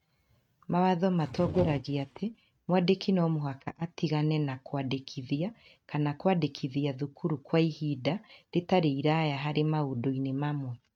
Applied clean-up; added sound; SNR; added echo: neural mask model RNNoise.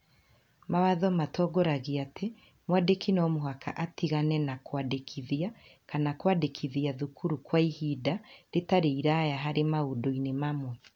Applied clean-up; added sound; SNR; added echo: none; none; none; none.